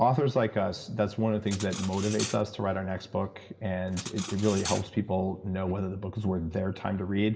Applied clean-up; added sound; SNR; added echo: none; Cutlery, silverware; 13 dB; reverberation time 2.0 s.